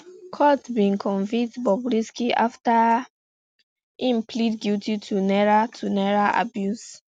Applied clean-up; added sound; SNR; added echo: none; none; none; none.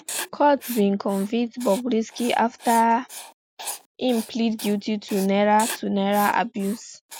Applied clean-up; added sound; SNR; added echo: neural mask model Resemble Enhance denoiser.